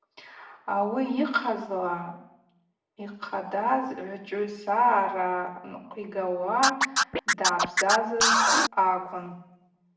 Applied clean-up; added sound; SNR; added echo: none; Scratching (performance technique); -4 dB; reverberation time 0.8 s.